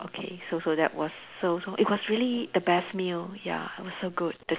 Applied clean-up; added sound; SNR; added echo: none; none; none; none.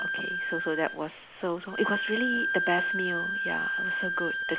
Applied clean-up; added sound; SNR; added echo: none; Bowed string instrument; -1 dB; none.